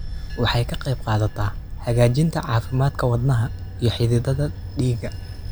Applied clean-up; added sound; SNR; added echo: none; Bell / Train; 8 dB; none.